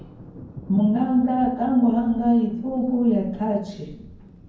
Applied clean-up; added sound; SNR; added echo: none; Thunder; 20 dB; reverberation time 0.9 s.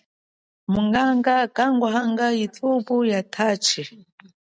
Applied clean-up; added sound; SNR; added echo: none; none; none; none.